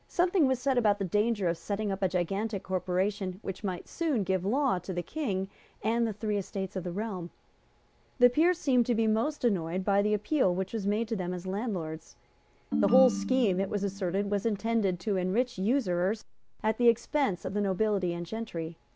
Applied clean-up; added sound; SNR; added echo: none; Ringtone; 6 dB; none.